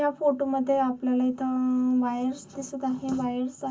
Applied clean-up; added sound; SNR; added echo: none; none; none; reverberation time 0.3 s.